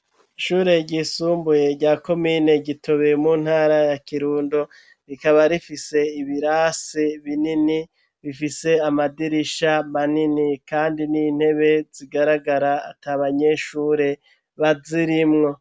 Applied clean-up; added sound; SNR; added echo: none; none; none; none.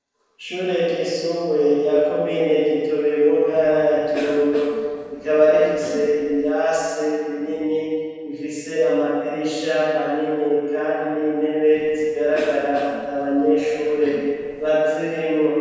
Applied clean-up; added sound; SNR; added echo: neural separator model SepFormer DNS4.